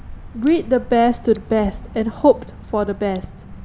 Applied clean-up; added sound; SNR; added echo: none; Drip / Water; 15 dB; none.